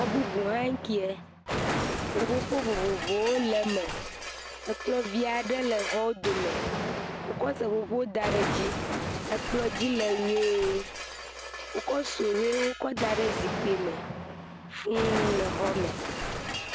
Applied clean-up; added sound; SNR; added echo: none; Explosion; 3 dB; none.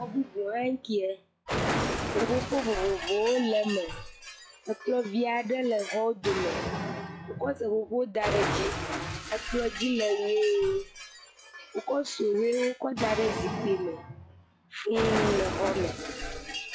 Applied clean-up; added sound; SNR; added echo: classical method log-MMSE.